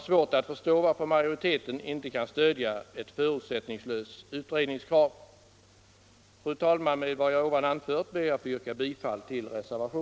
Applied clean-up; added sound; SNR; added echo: none; none; none; none.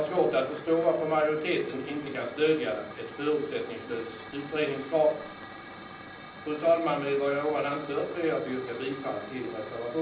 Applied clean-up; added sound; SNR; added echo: none; Hiss / Fire; 14 dB; reverberation time 0.6 s.